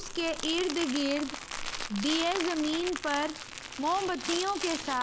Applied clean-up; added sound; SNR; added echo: none; Crumpling, crinkling; 7 dB; none.